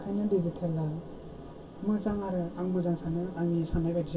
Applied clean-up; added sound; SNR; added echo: none; none; none; reverberation time 0.2 s.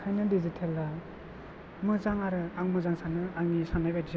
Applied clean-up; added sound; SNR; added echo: none; none; none; none.